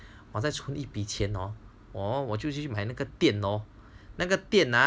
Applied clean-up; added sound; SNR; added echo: none; none; none; none.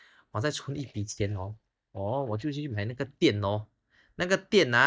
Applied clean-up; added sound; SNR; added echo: neural mask model DeepFilterNet 3.